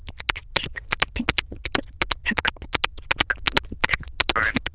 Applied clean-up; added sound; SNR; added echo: neural diffusion model UNIVERSE++.